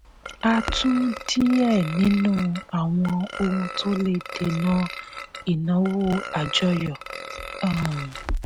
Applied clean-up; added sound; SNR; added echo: none; Burping, eructation + Crackle; 11 dB; none.